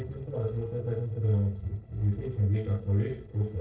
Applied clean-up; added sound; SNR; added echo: neural separator model SepFormer DNS4.